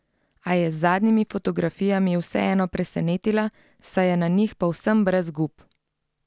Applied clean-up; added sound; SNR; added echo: none; none; none; none.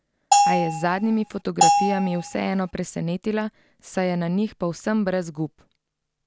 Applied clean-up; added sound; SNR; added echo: none; Bell; -4 dB; none.